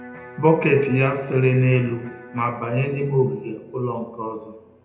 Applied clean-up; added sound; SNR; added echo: none; Electric guitar; 20 dB; reverberation time 0.7 s.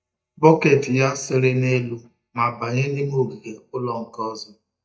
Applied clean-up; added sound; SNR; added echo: neural mask model DeepFilterNet 3.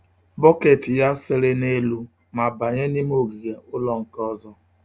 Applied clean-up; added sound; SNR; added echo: none; none; none; none.